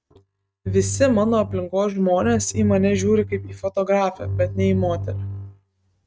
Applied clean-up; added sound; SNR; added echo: neural mask model RNNoise.